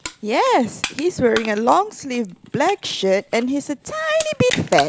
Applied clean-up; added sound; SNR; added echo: none; Crushing; 13 dB; none.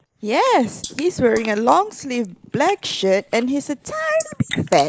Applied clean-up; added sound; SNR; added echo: neural mask model Resemble Enhance denoiser.